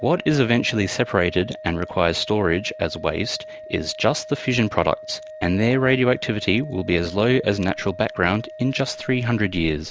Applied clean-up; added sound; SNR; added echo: none; Organ; 16 dB; none.